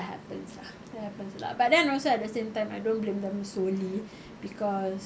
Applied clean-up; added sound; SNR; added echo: none; none; none; none.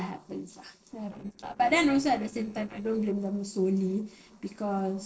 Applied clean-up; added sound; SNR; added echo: neural separator model SepFormer DNS4.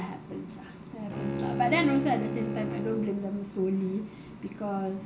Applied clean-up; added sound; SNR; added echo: none; Bowed string instrument; 5 dB; reverberation time 0.4 s.